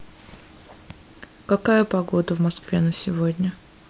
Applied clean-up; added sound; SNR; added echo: none; none; none; none.